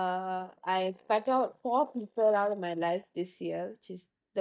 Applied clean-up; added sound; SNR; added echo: neural mask model DeepFilterNet 3.